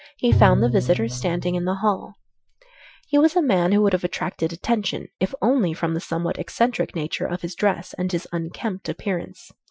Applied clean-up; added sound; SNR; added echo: classical method Wiener filter.